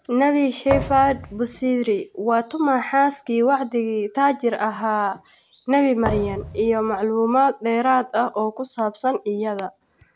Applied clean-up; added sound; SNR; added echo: none; Thump, thud; 10 dB; none.